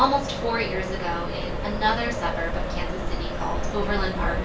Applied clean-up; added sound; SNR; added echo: none; Accelerating, revving, vroom; 0 dB; reverberation time 0.3 s.